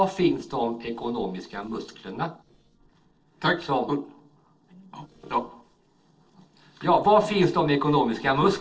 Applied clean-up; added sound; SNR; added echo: neural separator model SepFormer DNS4.